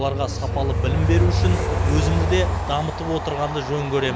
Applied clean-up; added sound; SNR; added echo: none; Train; -3 dB; none.